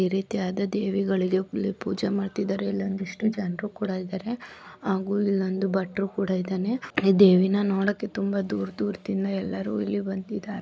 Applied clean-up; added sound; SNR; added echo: none; none; none; none.